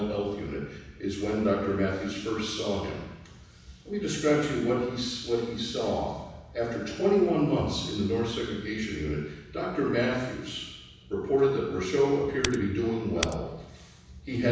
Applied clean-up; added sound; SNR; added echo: none; Typing; 8 dB; reverberation time 1.1 s.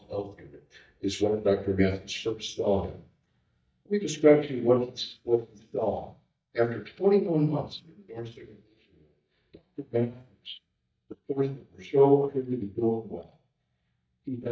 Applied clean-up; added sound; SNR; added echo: neural mask model DeepFilterNet 3.